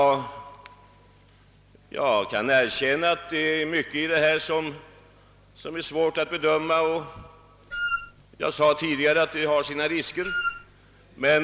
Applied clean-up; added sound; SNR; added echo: none; Wind instrument, woodwind instrument; 3 dB; none.